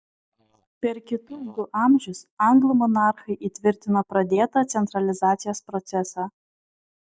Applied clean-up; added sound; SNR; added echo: neural mask model DeepFilterNet 3.